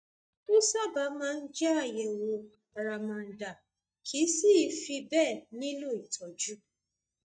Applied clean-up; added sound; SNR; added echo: neural mask model DeepFilterNet 3.